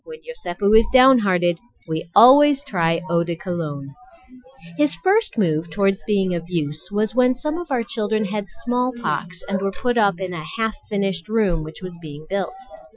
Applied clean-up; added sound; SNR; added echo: classical method Wiener filter.